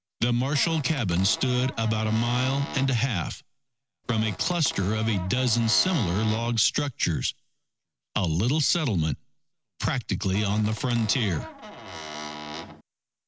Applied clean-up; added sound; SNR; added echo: none; Squeak / Cupboard open or close; 12 dB; none.